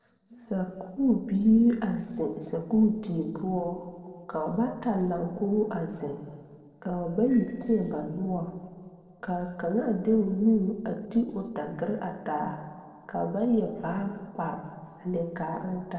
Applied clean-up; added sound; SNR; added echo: neural separator model SepFormer DNS4.